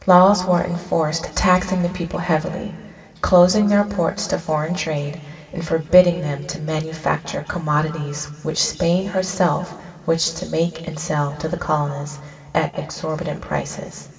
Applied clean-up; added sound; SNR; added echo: none; none; none; reverberation time 1.8 s.